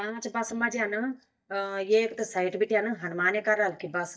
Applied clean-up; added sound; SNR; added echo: neural mask model DeepFilterNet 3.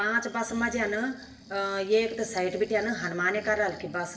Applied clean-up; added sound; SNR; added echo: none; Breathing; 19 dB; reverberation time 0.7 s.